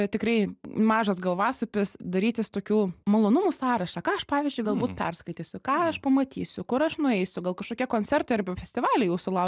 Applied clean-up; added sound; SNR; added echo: none; none; none; none.